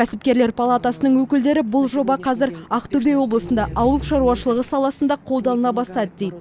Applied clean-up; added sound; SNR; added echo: none; Growling; 12 dB; none.